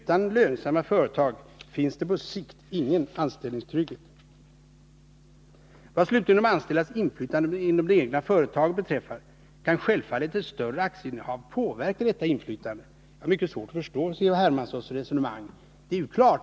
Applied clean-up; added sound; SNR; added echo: none; none; none; none.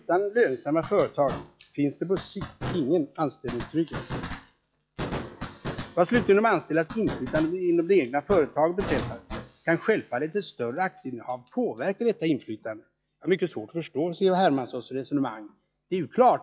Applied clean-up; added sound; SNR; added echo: classical method log-MMSE.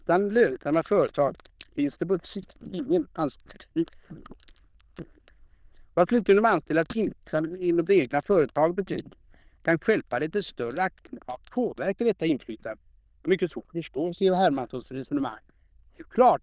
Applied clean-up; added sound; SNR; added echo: neural diffusion model UNIVERSE++.